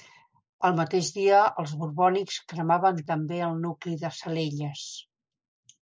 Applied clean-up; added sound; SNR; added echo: neural mask model Resemble Enhance denoiser.